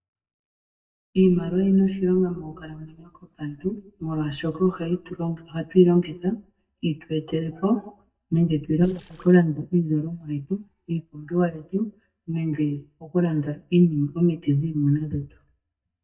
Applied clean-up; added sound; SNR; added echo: neural mask model DeepFilterNet 3.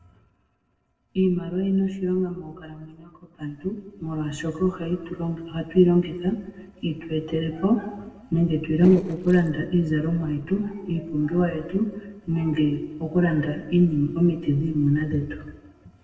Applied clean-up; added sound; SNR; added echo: neural separator model SepFormer DNS4.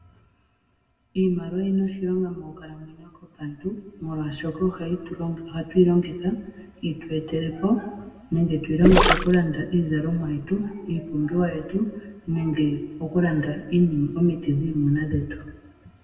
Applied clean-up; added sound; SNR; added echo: none; Gurgling; -4 dB; reverberation time 1.2 s.